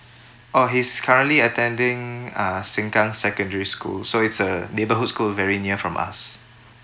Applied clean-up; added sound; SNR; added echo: none; none; none; none.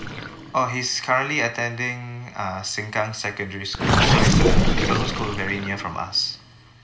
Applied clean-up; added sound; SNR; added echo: none; Gurgling; -3 dB; reverberation time 0.5 s.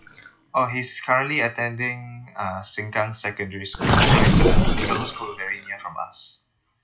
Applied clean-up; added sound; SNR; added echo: classical method WPE with log-MMSE.